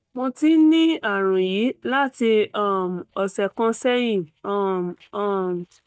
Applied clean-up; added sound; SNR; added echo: neural mask model DeepFilterNet 3.